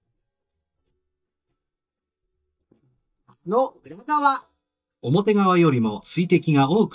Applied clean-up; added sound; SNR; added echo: neural mask model DeepFilterNet 3.